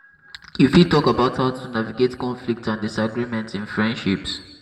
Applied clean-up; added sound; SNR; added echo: none; none; none; reverberation time 1.0 s.